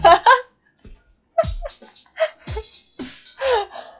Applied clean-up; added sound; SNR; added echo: classical method log-MMSE.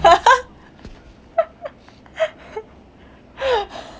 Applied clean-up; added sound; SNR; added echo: none; none; none; none.